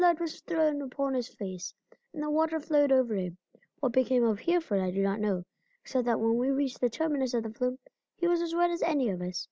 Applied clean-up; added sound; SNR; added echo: none; none; none; none.